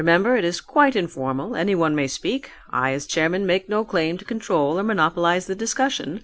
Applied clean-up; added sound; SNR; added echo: none; none; none; none.